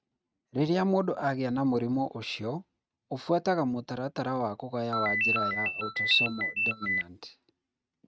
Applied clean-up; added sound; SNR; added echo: neural mask model RNNoise.